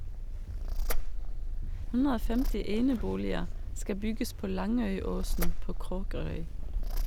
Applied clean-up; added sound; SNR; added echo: none; Purr; -4 dB; none.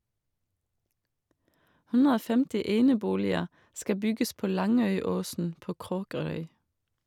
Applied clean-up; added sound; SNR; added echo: none; none; none; none.